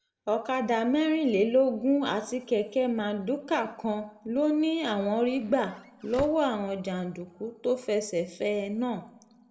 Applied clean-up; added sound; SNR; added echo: none; Squeak / Slam / Wood; 16 dB; reverberation time 0.7 s.